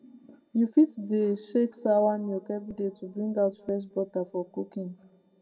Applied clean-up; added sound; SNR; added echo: none; none; none; reverberation time 0.2 s.